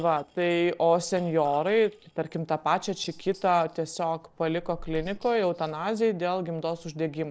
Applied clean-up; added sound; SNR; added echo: neural separator model SepFormer DNS4.